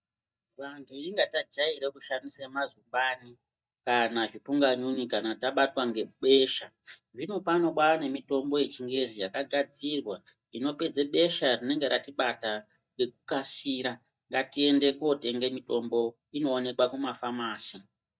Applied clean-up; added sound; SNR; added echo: neural mask model DeepFilterNet 3.